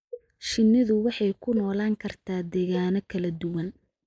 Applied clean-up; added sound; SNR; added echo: neural mask model Resemble Enhance denoiser.